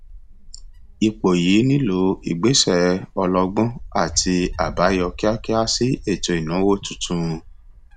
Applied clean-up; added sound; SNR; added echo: none; Wind; 16 dB; none.